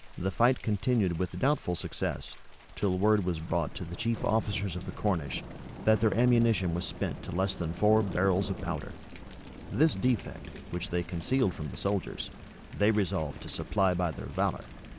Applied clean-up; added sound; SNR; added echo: none; Thunder / Rain; 13 dB; none.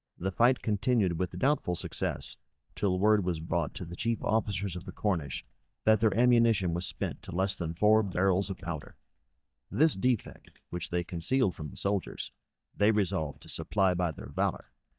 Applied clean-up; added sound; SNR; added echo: neural mask model DeepFilterNet 3.